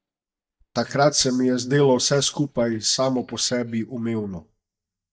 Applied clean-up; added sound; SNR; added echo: neural mask model DeepFilterNet 3.